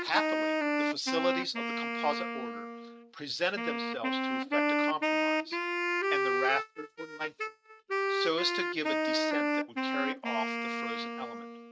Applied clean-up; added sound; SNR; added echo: neural mask model RNNoise.